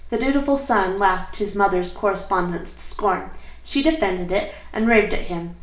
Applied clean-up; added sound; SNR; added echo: none; none; none; reverberation time 0.5 s.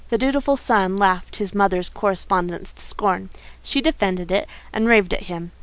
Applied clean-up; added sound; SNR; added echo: none; none; none; none.